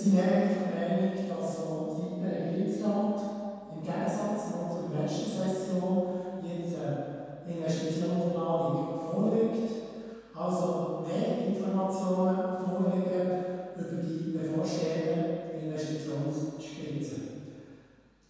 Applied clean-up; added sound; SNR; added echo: none; none; none; reverberation time 2.1 s.